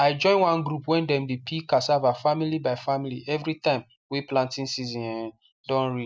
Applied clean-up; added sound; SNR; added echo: none; none; none; none.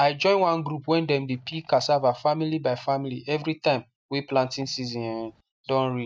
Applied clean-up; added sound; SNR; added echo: neural mask model DeepFilterNet 3.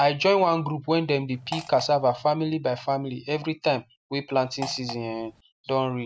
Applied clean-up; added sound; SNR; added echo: none; Fart; 14 dB; none.